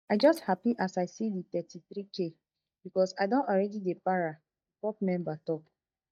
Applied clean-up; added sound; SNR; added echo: neural mask model DeepFilterNet 3.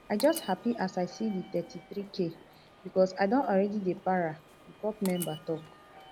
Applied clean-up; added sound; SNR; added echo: none; Walk, footsteps / Subway, metro, underground; 18 dB; none.